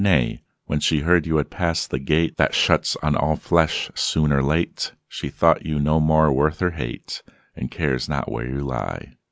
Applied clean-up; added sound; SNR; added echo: none; none; none; none.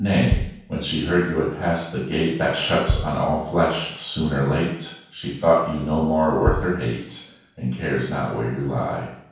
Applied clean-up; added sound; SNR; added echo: none; Bass drum; 8 dB; reverberation time 0.7 s.